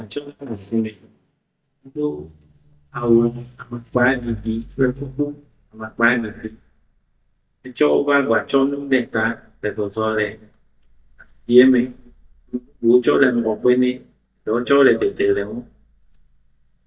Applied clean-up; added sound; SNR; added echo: neural mask model DeepFilterNet 3.